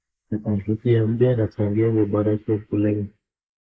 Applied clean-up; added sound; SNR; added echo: neural mask model Resemble Enhance denoiser.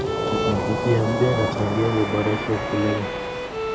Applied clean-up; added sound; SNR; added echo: none; Waves, surf + Bowed string instrument; 1 dB; none.